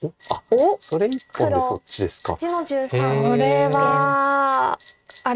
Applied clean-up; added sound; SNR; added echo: neural mask model RNNoise.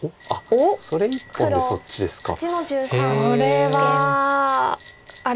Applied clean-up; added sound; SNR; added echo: none; Bell; 17 dB; none.